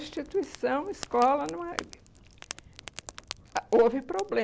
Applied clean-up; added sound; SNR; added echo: none; Fire; 16 dB; none.